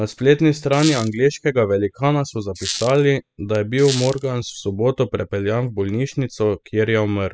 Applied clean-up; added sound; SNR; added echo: classical method spectral subtraction.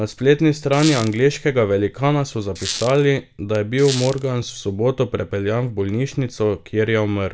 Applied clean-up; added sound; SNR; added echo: none; Squeak; 12 dB; none.